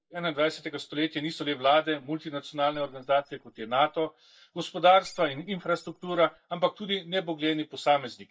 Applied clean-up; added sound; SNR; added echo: neural mask model DeepFilterNet 3.